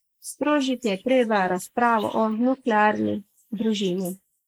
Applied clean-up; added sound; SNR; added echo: neural mask model Resemble Enhance denoiser.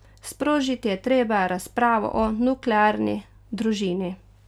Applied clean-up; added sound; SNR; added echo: none; none; none; none.